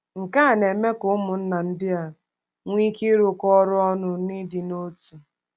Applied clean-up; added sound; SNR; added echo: none; none; none; none.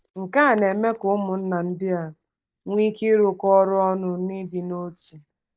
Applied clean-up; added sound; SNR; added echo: neural mask model DeepFilterNet 3.